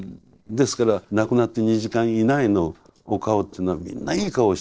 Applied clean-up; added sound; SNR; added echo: neural separator model SepFormer DNS4.